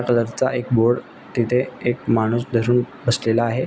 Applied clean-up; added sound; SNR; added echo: none; none; none; none.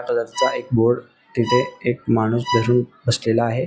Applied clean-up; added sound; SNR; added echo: classical method log-MMSE.